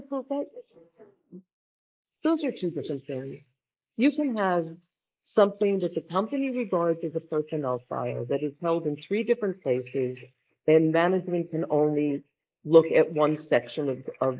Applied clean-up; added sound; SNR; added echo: neural mask model Resemble Enhance denoiser.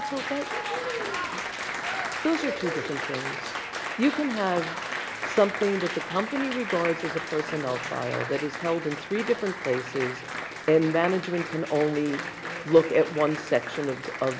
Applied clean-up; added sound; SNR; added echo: none; Applause; 6 dB; none.